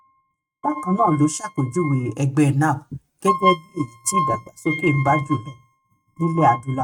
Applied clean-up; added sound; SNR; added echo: neural mask model RNNoise.